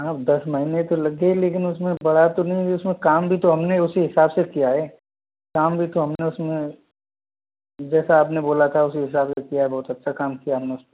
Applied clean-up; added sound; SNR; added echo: none; none; none; none.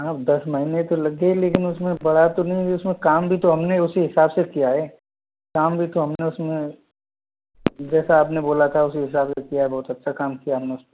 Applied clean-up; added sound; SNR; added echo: none; Fireworks; 13 dB; none.